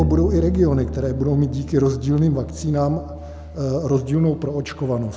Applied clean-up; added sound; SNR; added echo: none; Bowed string instrument; 8 dB; none.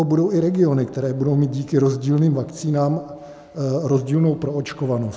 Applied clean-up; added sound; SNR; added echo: none; none; none; none.